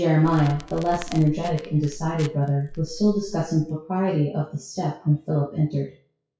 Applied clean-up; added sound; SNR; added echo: classical method WPE with log-MMSE.